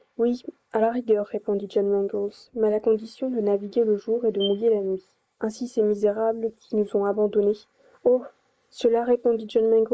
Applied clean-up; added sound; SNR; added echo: neural mask model Resemble Enhance denoiser.